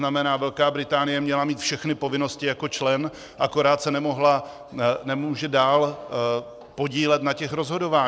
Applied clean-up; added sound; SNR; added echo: none; none; none; none.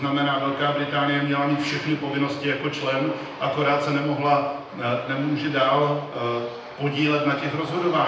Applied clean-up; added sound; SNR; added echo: none; Aircraft; 16 dB; reverberation time 0.9 s.